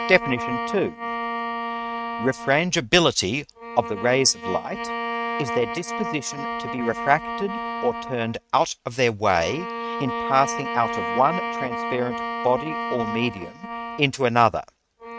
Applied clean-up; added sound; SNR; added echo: neural mask model RNNoise.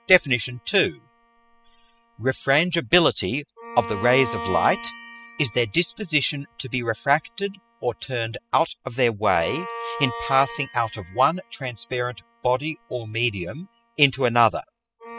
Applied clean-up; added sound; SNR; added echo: classical method spectral subtraction.